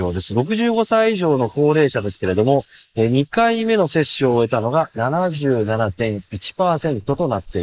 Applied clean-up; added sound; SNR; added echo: neural mask model Resemble Enhance denoiser.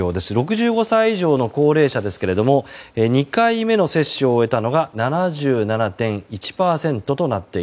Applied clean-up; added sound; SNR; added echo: none; none; none; none.